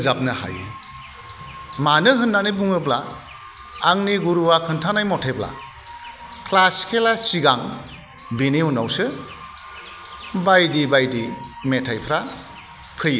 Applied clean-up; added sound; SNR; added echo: none; none; none; none.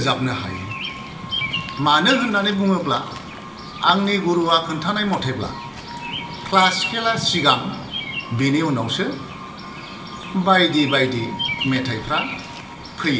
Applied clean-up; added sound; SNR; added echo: none; Bird vocalization, bird call, bird song; 10 dB; reverberation time 0.3 s.